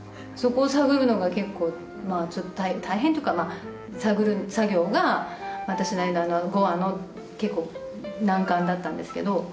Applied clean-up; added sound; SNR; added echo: none; none; none; none.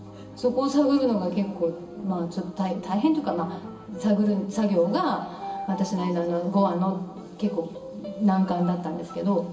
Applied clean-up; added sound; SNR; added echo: none; none; none; reverberation time 2.4 s.